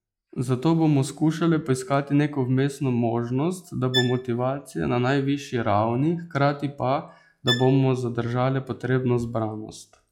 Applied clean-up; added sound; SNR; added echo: classical method log-MMSE.